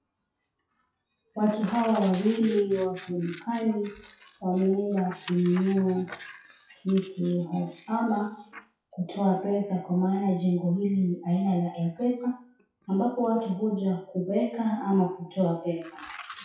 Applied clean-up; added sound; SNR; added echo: classical method WPE with log-MMSE.